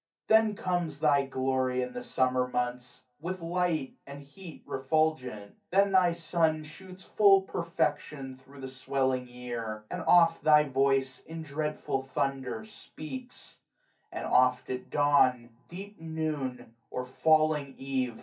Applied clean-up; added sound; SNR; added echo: none; none; none; reverberation time 0.3 s.